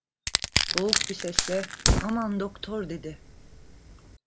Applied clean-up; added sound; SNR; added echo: none; Crushing + Fire; -4 dB; none.